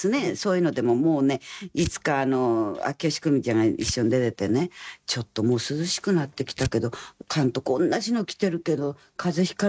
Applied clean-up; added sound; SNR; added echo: neural mask model RNNoise.